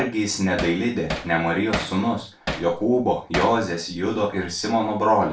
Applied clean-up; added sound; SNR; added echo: none; Hammer; 9 dB; reverberation time 0.3 s.